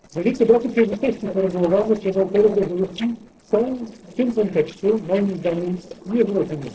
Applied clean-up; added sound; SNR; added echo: neural separator model SepFormer DNS4.